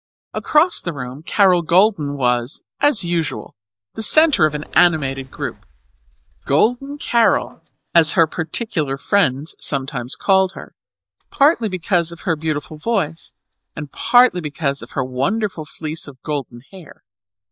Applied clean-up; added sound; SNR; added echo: neural mask model DeepFilterNet 3.